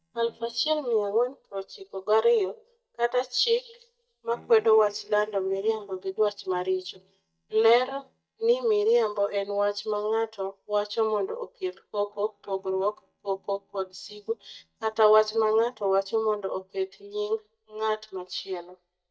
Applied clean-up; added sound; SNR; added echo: neural mask model DeepFilterNet 3.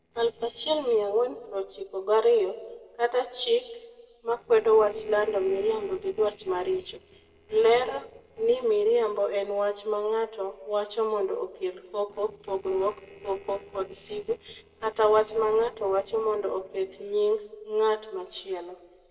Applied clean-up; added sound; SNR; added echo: neural separator model SepFormer DNS4.